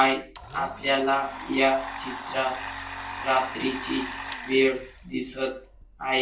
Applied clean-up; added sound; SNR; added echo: none; Domestic sounds, home sounds; 11 dB; reverberation time 0.3 s.